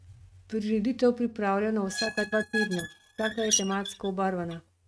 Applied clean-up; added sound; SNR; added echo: neural mask model RNNoise.